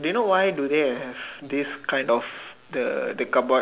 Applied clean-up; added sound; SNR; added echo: none; none; none; none.